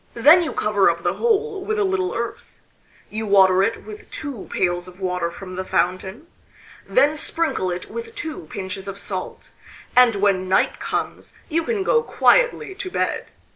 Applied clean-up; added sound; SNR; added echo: none; none; none; none.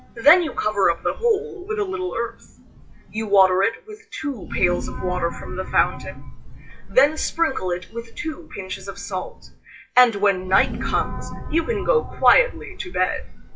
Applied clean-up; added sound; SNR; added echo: classical method WPE with log-MMSE.